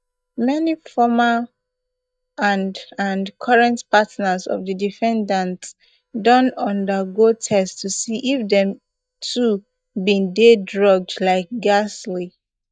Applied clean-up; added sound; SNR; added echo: neural mask model DeepFilterNet 3.